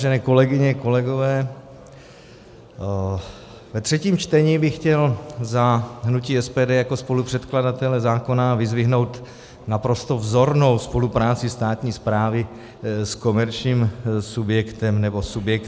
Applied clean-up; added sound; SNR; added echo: none; none; none; none.